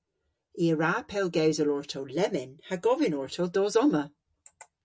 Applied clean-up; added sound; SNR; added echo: none; none; none; none.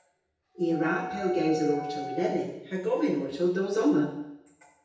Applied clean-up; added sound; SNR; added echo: none; Wind instrument, woodwind instrument; 10 dB; reverberation time 0.8 s.